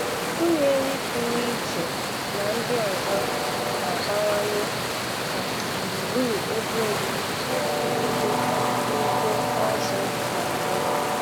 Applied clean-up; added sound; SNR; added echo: none; Train + Water; -4 dB; none.